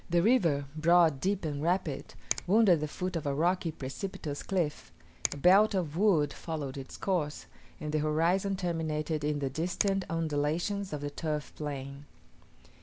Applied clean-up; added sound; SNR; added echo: none; Finger snapping; 13 dB; none.